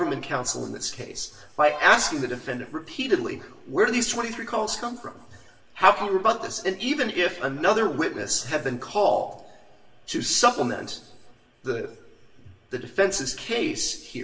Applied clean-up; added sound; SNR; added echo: none; Bowed string instrument; 19 dB; reverberation time 0.8 s.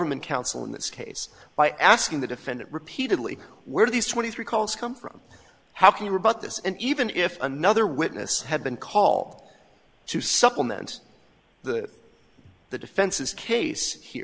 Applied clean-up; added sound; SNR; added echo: none; none; none; none.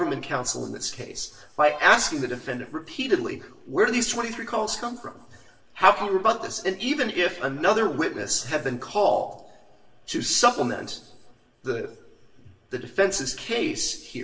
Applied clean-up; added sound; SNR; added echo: neural separator model SepFormer DNS4.